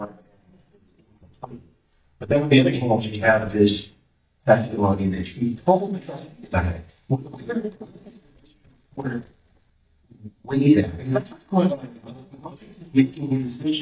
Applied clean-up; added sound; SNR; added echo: neural mask model DeepFilterNet 3.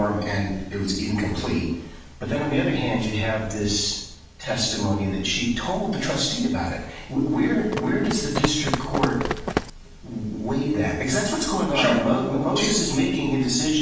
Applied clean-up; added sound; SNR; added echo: none; Run; 4 dB; reverberation time 0.7 s.